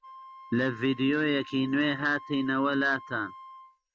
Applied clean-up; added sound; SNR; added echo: none; Wind instrument, woodwind instrument; 18 dB; none.